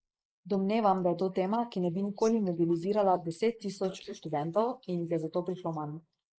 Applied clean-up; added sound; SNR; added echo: neural mask model Resemble Enhance denoiser.